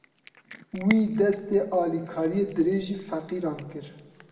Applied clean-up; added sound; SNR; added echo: none; Cat; 17 dB; reverberation time 1.4 s.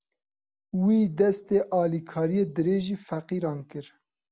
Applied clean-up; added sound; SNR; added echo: none; none; none; none.